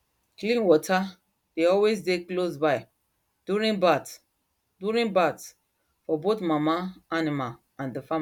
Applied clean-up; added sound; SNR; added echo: none; none; none; none.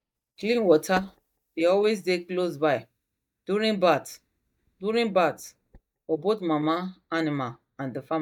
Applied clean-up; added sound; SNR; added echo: neural mask model DeepFilterNet 3.